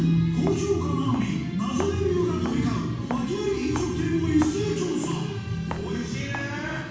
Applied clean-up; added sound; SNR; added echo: none; Walk, footsteps; 17 dB; reverberation time 1.2 s.